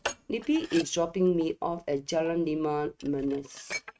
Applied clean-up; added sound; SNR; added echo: neural mask model RNNoise.